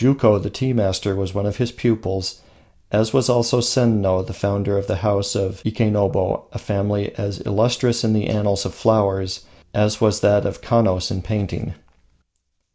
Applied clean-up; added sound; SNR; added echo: none; none; none; none.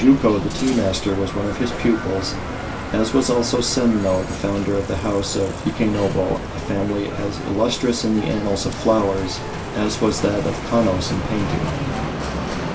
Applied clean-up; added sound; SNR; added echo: none; Bicycle; 7 dB; reverberation time 0.2 s.